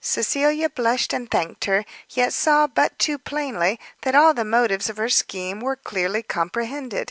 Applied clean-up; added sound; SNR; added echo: none; none; none; none.